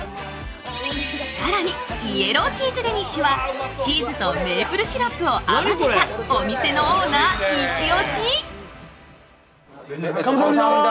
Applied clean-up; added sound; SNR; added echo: none; none; none; none.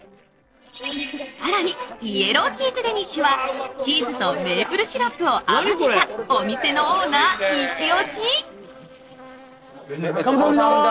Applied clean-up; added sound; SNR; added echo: neural separator model SepFormer DNS4.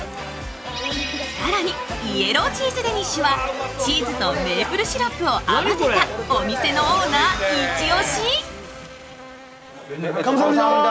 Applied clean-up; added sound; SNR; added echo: none; Buzz; 17 dB; none.